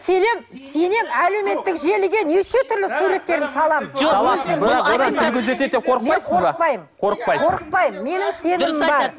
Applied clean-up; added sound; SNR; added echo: none; none; none; none.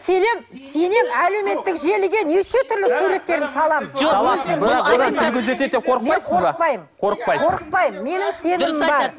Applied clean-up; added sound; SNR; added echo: none; Cowbell; 10 dB; none.